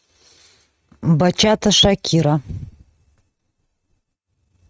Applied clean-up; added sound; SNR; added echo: neural mask model RNNoise.